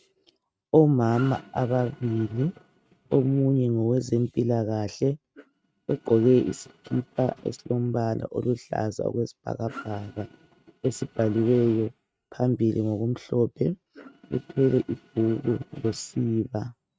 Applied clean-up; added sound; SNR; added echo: neural mask model RNNoise.